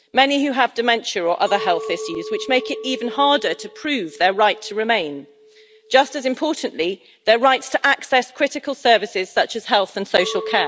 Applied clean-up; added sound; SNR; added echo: none; Chink, clink; 15 dB; none.